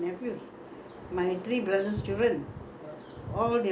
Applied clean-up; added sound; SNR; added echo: none; none; none; none.